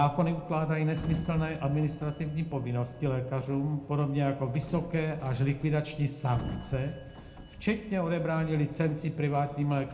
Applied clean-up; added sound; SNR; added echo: none; Sliding door; 15 dB; reverberation time 0.3 s.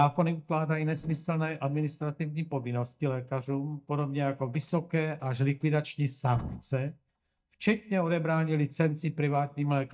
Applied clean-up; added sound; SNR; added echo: neural mask model DeepFilterNet 3.